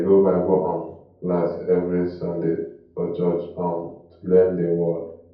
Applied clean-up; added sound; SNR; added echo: none; none; none; reverberation time 0.6 s.